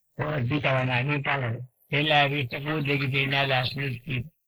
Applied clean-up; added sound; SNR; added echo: neural mask model Resemble Enhance denoiser.